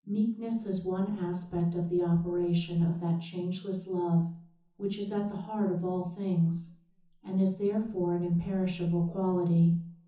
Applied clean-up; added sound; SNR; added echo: none; none; none; reverberation time 0.6 s.